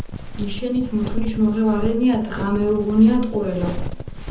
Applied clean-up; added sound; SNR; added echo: none; Walk, footsteps; 7 dB; reverberation time 0.7 s.